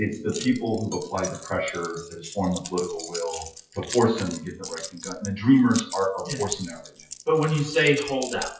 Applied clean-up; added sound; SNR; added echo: classical method WPE with log-MMSE.